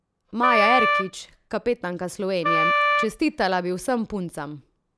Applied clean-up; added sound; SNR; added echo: none; Wind instrument, woodwind instrument; -3 dB; none.